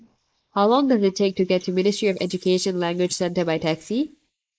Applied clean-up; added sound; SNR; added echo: neural mask model Resemble Enhance denoiser.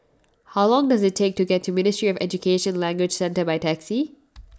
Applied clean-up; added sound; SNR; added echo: none; none; none; none.